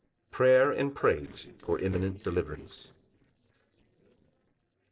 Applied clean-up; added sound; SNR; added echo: neural separator model SepFormer DNS4.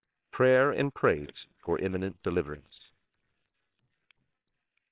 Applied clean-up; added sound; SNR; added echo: neural separator model SepFormer WHAMR!.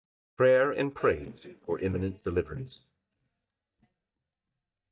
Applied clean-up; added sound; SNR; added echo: neural mask model DeepFilterNet 3.